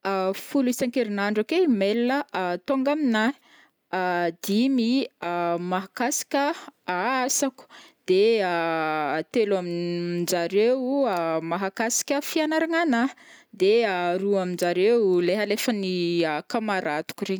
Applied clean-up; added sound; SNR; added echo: none; none; none; none.